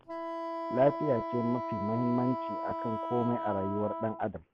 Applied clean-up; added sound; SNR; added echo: none; Wind instrument, woodwind instrument; 4 dB; none.